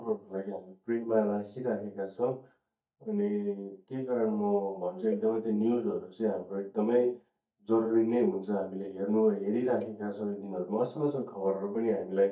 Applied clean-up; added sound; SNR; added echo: neural mask model DeepFilterNet 3.